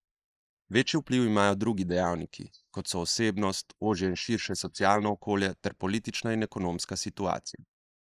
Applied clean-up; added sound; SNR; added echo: neural mask model Resemble Enhance denoiser.